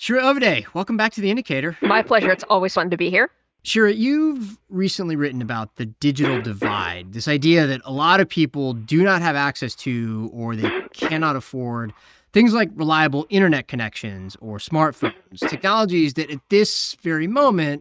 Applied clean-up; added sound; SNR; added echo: neural mask model RNNoise.